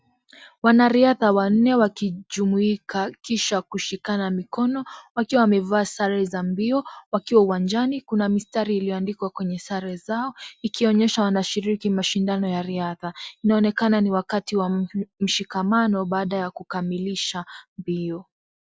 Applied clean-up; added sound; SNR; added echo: none; none; none; none.